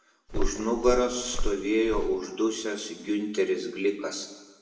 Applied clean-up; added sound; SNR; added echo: none; Walk, footsteps; 1 dB; reverberation time 1.1 s.